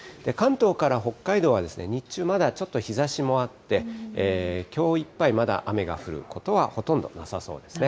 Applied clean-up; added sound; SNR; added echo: none; none; none; none.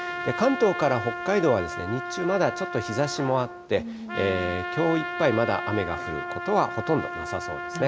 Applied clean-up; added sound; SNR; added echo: none; Trumpet; 7 dB; none.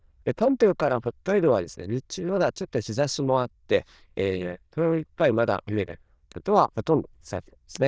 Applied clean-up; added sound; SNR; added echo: neural diffusion model UNIVERSE++.